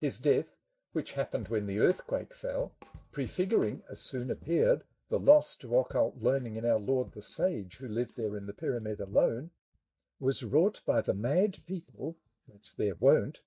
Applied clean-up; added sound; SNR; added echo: neural mask model DeepFilterNet 3.